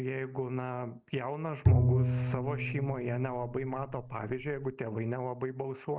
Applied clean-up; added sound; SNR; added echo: none; Bowed string instrument; -4 dB; none.